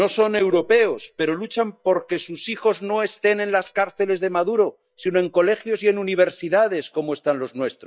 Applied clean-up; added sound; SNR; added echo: neural mask model DeepFilterNet 3.